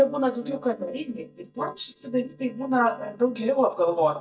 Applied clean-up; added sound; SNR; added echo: neural mask model DeepFilterNet 3.